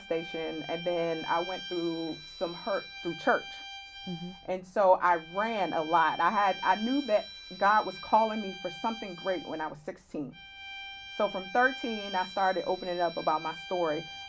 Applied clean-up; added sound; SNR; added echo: none; Bowed string instrument; 13 dB; none.